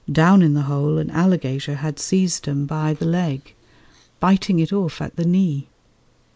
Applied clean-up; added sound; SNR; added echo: neural mask model Resemble Enhance denoiser.